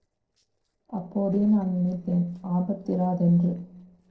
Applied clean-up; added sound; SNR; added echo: neural separator model SepFormer DNS4.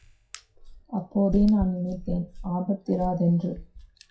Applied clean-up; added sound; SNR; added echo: classical method WPE with log-MMSE.